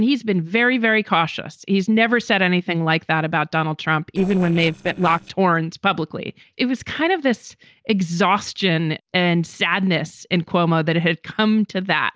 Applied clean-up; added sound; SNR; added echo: neural separator model SepFormer DNS4.